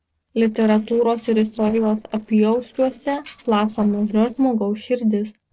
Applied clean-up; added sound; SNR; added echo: neural separator model SepFormer DNS4.